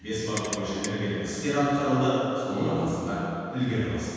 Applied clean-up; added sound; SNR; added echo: none; Ratchet, pawl; 10 dB; reverberation time 2.1 s.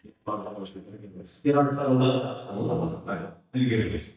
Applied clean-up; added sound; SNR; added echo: neural mask model DeepFilterNet 3.